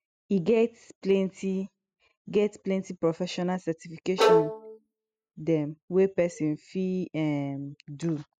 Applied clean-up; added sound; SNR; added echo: classical method spectral subtraction.